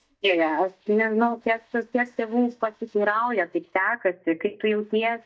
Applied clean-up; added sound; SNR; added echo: neural mask model DeepFilterNet 3.